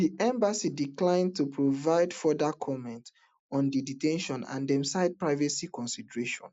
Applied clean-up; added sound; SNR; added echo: none; none; none; none.